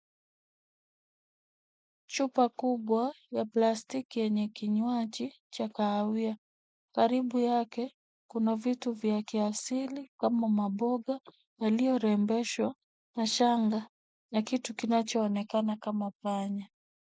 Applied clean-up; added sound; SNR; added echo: none; none; none; none.